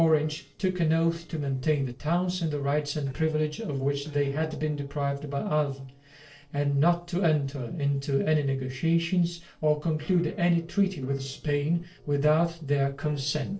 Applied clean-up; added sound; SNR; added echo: neural separator model SepFormer DNS4.